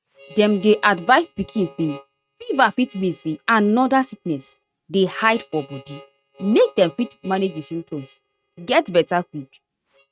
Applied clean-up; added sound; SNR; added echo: neural mask model RNNoise.